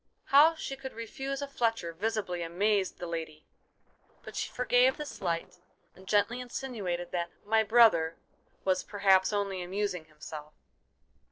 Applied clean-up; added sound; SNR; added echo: neural separator model SepFormer DNS4.